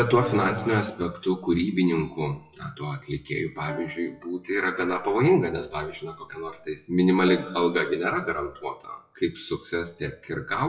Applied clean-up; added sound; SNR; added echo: classical method WPE with log-MMSE.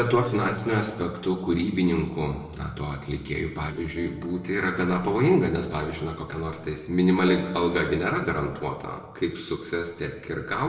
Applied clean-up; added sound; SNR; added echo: neural separator model SepFormer DNS4.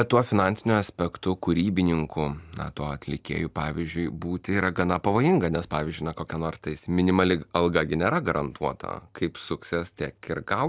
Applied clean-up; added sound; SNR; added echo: none; none; none; none.